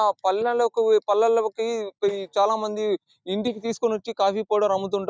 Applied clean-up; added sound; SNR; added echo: neural mask model DeepFilterNet 3.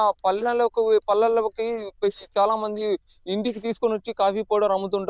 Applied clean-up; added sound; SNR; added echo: neural diffusion model UNIVERSE++.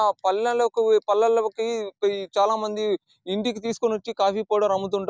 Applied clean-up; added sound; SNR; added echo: none; none; none; none.